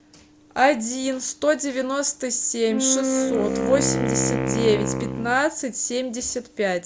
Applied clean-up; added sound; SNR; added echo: none; Wind instrument, woodwind instrument; 1 dB; none.